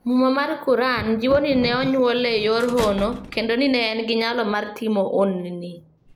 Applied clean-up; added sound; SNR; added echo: none; Squeak / Slam / Human group actions + Thunder; 16 dB; none.